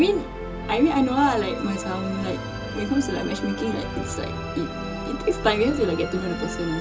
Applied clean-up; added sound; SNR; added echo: none; Musical instrument; 6 dB; reverberation time 0.2 s.